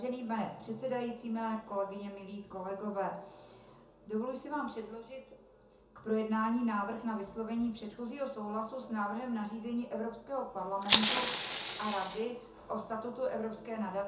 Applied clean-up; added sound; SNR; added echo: none; Fire; -5 dB; reverberation time 0.6 s.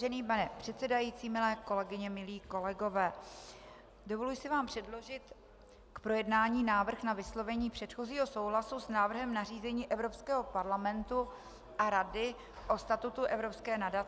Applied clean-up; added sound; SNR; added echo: none; none; none; none.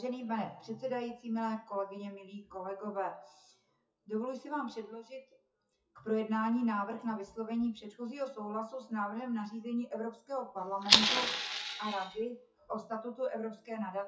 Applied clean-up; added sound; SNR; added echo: classical method WPE with log-MMSE.